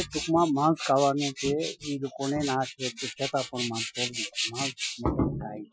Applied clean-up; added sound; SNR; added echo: classical method Wiener filter.